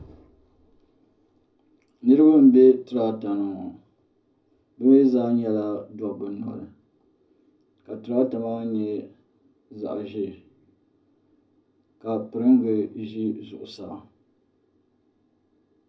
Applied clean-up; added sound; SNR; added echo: none; none; none; reverberation time 0.4 s.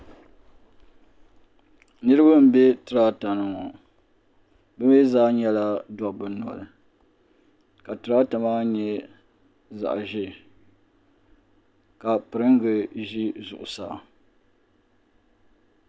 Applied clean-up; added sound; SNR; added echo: none; none; none; none.